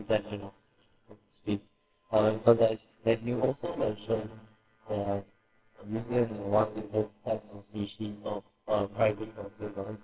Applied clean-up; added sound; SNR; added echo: neural separator model SepFormer WHAMR!.